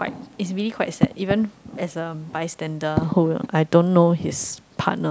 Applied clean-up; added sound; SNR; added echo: none; none; none; none.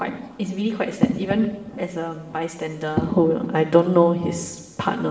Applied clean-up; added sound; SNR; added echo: none; none; none; reverberation time 1.1 s.